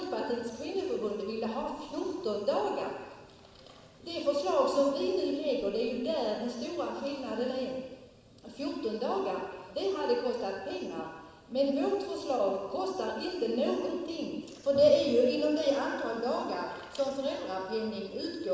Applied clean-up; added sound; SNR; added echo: none; none; none; reverberation time 1.3 s.